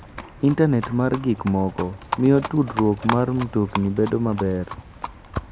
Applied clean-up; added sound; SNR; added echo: none; Livestock, farm animals, working animals; 11 dB; none.